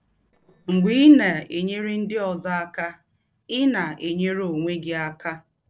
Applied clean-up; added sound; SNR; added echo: neural separator model SepFormer DNS4.